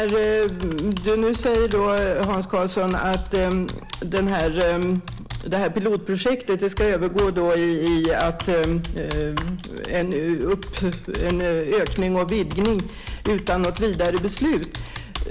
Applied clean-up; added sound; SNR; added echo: none; Computer keyboard; 10 dB; none.